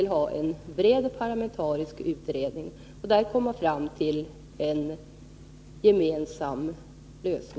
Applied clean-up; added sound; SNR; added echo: none; none; none; none.